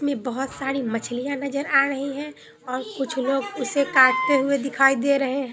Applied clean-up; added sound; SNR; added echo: none; Wind instrument, woodwind instrument; 3 dB; none.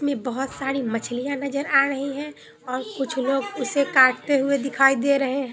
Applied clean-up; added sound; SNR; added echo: none; none; none; none.